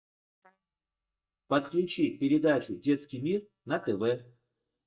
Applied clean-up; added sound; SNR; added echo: neural mask model DeepFilterNet 3.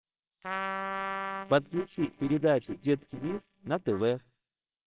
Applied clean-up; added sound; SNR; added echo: neural separator model SepFormer WHAMR!.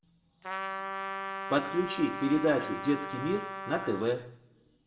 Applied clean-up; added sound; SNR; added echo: none; Trumpet; 7 dB; reverberation time 0.6 s.